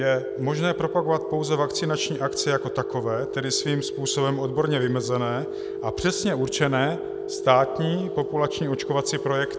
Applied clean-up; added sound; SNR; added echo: none; Telephone; 6 dB; none.